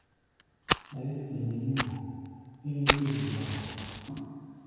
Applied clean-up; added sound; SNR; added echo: none; Fire; -1 dB; reverberation time 2.2 s.